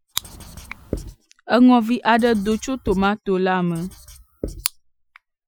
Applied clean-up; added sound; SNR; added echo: classical method Wiener filter.